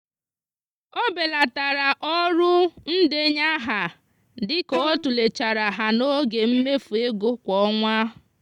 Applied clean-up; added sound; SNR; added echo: neural mask model DeepFilterNet 3.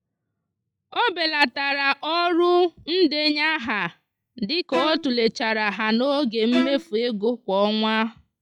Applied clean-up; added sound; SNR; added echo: classical method log-MMSE.